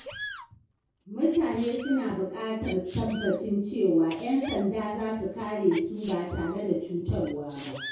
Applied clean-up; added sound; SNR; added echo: none; Sneeze; 15 dB; reverberation time 0.6 s.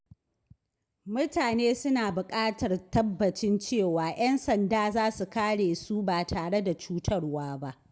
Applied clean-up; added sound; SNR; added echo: none; none; none; none.